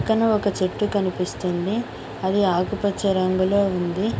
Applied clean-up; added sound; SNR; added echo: none; none; none; none.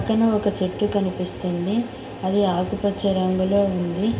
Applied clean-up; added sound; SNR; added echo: none; none; none; reverberation time 1.9 s.